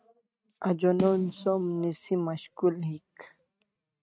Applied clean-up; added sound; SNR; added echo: neural mask model RNNoise.